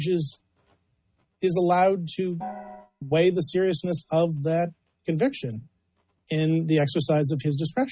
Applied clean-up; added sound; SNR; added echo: neural mask model RNNoise.